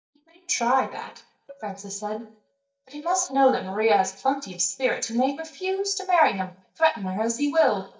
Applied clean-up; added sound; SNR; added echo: neural mask model DeepFilterNet 3.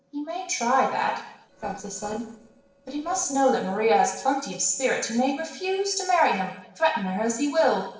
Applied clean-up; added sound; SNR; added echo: neural separator model SepFormer DNS4.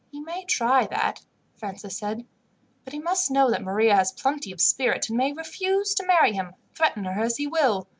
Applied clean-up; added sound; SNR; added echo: none; none; none; none.